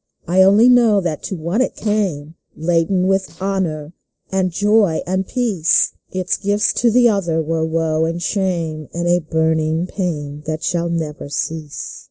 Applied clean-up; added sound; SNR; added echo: neural separator model SepFormer DNS4.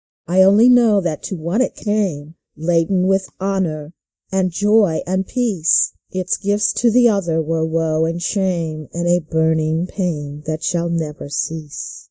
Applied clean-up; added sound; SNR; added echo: neural mask model DeepFilterNet 3.